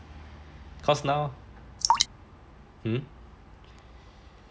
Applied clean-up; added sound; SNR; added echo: none; Drip; -2 dB; none.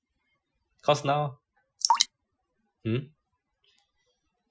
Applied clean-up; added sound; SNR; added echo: classical method Wiener filter.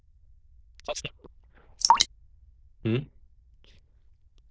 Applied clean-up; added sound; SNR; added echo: neural diffusion model UNIVERSE++.